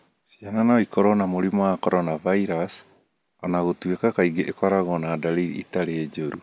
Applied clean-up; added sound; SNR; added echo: none; none; none; none.